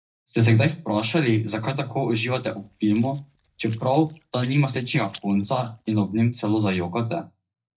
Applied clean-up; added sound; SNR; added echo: neural mask model DeepFilterNet 3.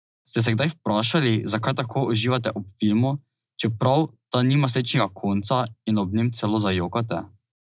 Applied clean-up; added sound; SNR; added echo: none; none; none; none.